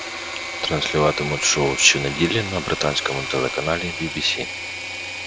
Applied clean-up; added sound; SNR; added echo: none; Engine / Mechanisms; 6 dB; none.